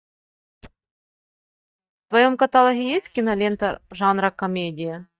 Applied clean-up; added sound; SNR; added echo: neural mask model DeepFilterNet 3.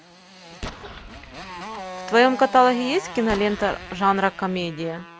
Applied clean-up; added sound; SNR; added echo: none; Motorcycle + Explosion; 13 dB; none.